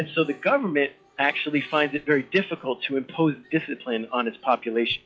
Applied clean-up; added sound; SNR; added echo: classical method log-MMSE.